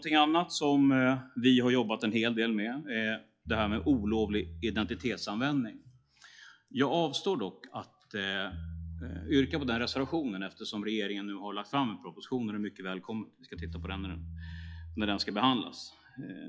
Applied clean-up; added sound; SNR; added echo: classical method log-MMSE.